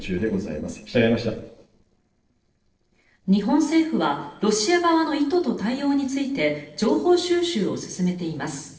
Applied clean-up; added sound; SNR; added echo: neural separator model SepFormer DNS4.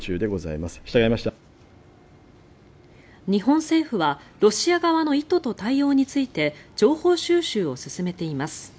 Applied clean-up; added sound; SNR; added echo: none; none; none; none.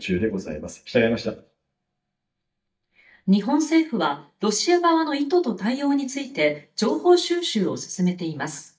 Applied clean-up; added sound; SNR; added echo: neural mask model DeepFilterNet 3.